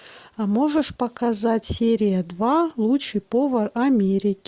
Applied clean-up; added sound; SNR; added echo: none; none; none; none.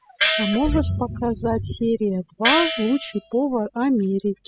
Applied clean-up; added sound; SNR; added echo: classical method spectral subtraction.